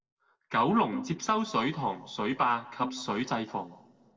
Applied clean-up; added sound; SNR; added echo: neural separator model SepFormer DNS4.